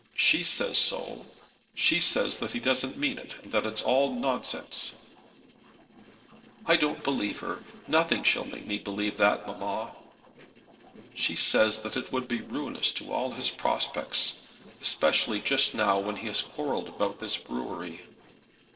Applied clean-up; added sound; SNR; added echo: neural separator model SepFormer DNS4.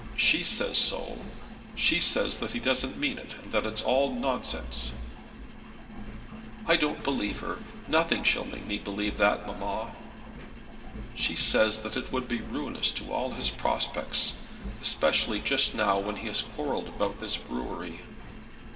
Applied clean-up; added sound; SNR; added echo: none; Engine; 11 dB; reverberation time 1.6 s.